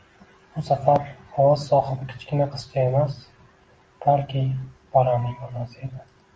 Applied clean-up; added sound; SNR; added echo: none; none; none; none.